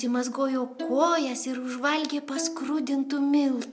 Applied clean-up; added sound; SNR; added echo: none; Bowed string instrument; 13 dB; none.